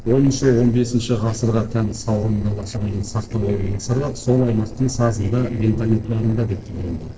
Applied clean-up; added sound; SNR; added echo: neural separator model SepFormer DNS4.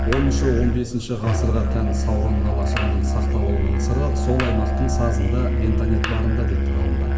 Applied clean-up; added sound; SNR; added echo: none; Musical instrument; -3 dB; reverberation time 1.1 s.